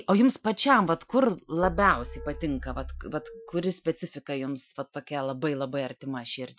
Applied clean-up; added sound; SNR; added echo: classical method Wiener filter.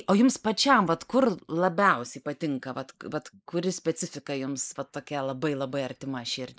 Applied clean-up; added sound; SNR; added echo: neural mask model Resemble Enhance denoiser.